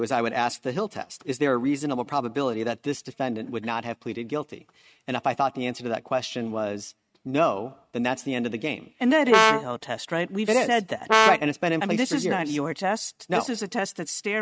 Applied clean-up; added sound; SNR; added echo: neural mask model RNNoise.